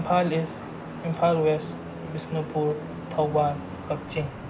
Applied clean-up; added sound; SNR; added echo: none; Traffic noise, roadway noise / Vehicle horn, car horn, honking; 10 dB; reverberation time 0.4 s.